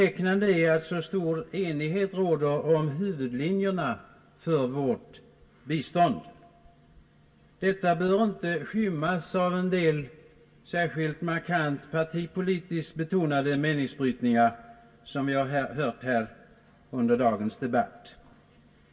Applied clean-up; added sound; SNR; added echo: none; none; none; reverberation time 0.1 s.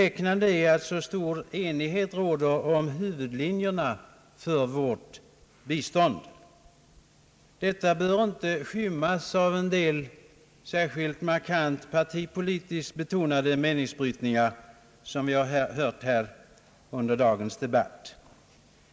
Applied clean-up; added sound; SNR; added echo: none; none; none; none.